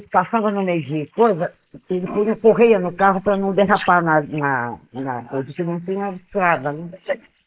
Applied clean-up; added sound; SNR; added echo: neural mask model Resemble Enhance denoiser.